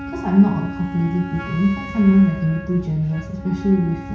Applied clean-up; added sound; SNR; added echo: none; Wind instrument, woodwind instrument; 14 dB; reverberation time 0.6 s.